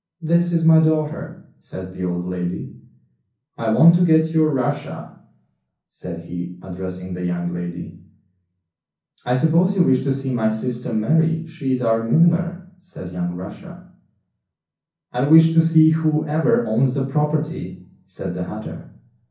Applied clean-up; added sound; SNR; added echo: none; none; none; reverberation time 0.6 s.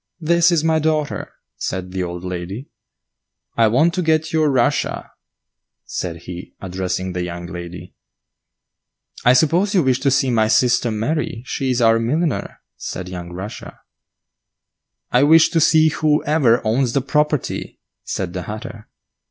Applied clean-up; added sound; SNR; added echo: none; none; none; none.